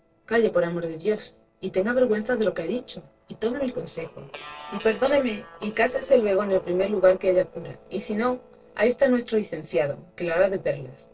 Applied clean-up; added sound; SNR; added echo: neural separator model SepFormer DNS4.